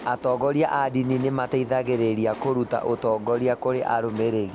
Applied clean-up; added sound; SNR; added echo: none; Train; 16 dB; none.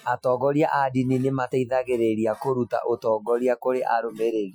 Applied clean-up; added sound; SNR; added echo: classical method Wiener filter.